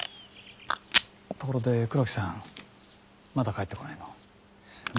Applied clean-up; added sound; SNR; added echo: none; Packing tape, duct tape / Tearing; 1 dB; none.